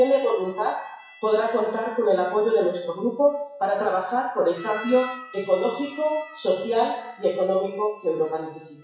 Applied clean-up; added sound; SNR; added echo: classical method WPE with log-MMSE.